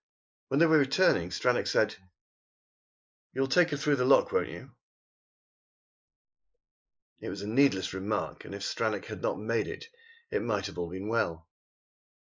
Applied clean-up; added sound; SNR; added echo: neural mask model Resemble Enhance denoiser.